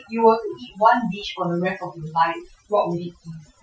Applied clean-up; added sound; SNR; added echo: classical method Wiener filter.